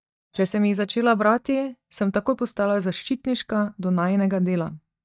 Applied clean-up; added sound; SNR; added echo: neural mask model DeepFilterNet 3.